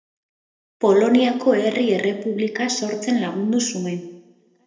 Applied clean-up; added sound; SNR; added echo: none; none; none; reverberation time 0.9 s.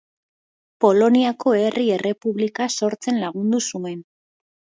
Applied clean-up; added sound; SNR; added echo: none; none; none; none.